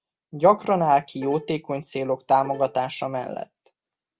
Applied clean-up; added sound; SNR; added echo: none; Bowed string instrument; 19 dB; none.